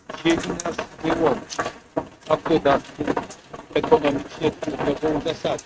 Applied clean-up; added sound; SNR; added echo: neural mask model RNNoise.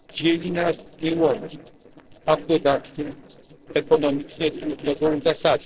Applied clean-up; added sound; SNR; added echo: neural separator model SepFormer DNS4.